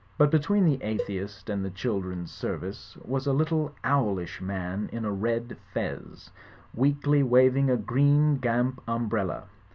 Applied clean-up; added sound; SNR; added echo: none; Cowbell; 13 dB; none.